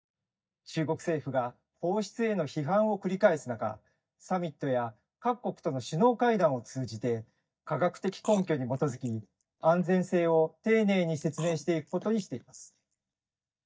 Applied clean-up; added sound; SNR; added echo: neural mask model DeepFilterNet 3.